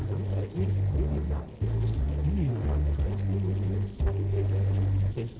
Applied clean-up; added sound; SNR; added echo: neural separator model SepFormer DNS4.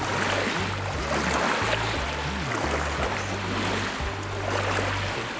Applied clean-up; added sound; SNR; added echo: none; Ocean; -4 dB; none.